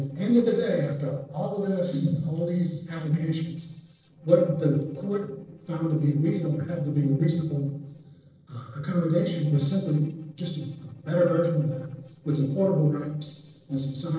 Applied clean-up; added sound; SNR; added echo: neural separator model SepFormer DNS4.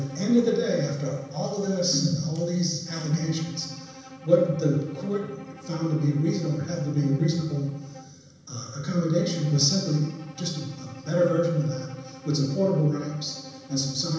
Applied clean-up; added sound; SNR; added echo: none; Bowed string instrument; 20 dB; reverberation time 0.9 s.